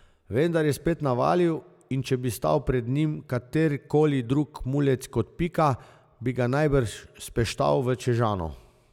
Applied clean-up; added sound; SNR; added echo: none; none; none; none.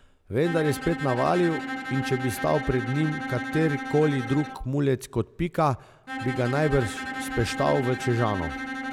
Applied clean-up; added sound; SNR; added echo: none; Bowed string instrument; 8 dB; none.